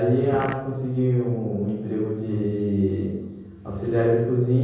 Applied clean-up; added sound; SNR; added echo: none; Fart; 13 dB; reverberation time 1.3 s.